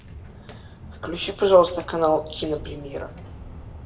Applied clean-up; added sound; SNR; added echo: none; Walk, footsteps; 16 dB; reverberation time 0.6 s.